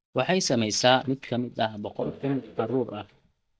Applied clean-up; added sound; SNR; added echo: neural mask model DeepFilterNet 3.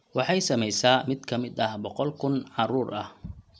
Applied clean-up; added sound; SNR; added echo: none; none; none; none.